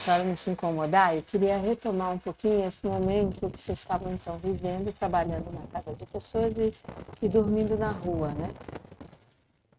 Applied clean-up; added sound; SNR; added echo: neural mask model RNNoise.